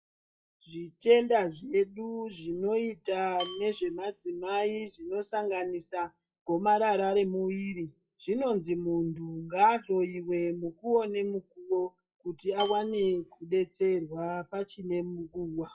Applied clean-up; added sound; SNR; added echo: classical method WPE with log-MMSE.